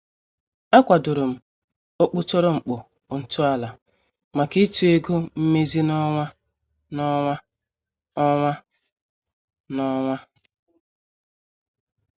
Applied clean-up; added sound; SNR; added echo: none; none; none; none.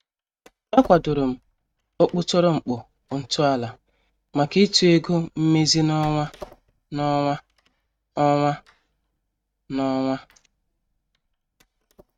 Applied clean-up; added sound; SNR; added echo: neural mask model RNNoise.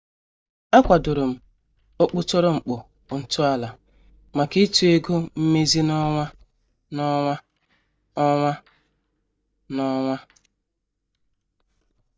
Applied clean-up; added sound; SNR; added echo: neural mask model DeepFilterNet 3.